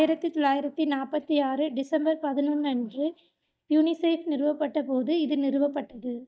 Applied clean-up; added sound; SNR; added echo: neural mask model DeepFilterNet 3.